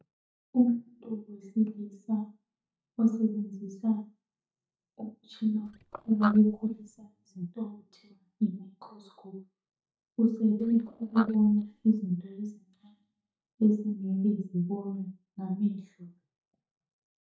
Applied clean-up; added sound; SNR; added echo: neural mask model DeepFilterNet 3.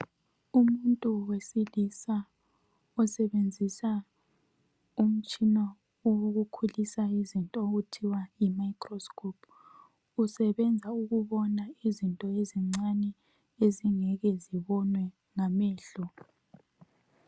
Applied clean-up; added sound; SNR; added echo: none; none; none; none.